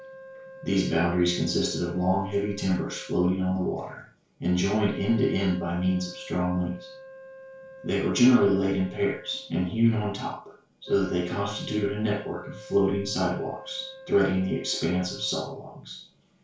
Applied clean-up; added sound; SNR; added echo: none; Wind instrument, woodwind instrument; 19 dB; reverberation time 0.3 s.